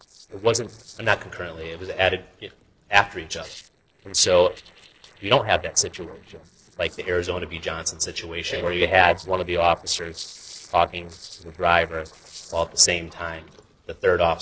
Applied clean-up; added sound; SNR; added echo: neural separator model SepFormer DNS4.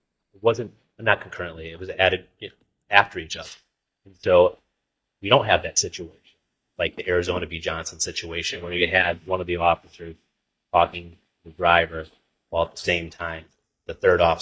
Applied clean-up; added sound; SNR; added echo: neural mask model DeepFilterNet 3.